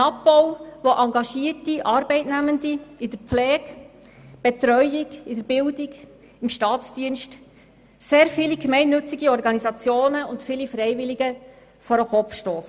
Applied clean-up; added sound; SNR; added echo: none; none; none; none.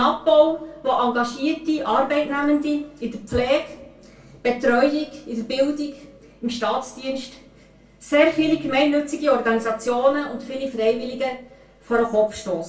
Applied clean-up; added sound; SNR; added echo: none; none; none; reverberation time 0.3 s.